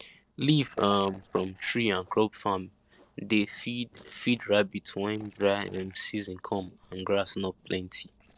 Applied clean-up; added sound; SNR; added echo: neural separator model SepFormer DNS4.